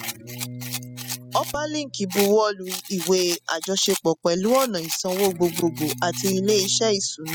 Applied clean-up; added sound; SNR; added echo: classical method spectral subtraction.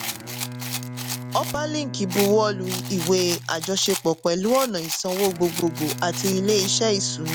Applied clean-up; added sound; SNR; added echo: none; Rattle + Bowed string instrument; 7 dB; none.